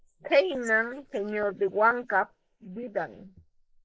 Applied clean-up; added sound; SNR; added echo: neural mask model Resemble Enhance denoiser.